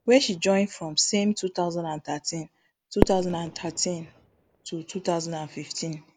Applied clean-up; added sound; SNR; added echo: none; Fireworks; 8 dB; none.